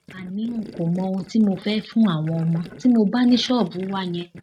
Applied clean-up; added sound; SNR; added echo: neural mask model RNNoise.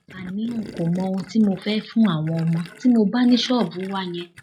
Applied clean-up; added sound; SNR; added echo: classical method log-MMSE.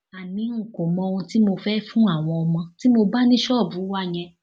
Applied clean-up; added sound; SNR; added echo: none; none; none; none.